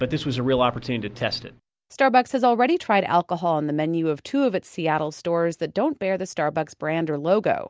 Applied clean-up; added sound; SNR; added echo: none; none; none; none.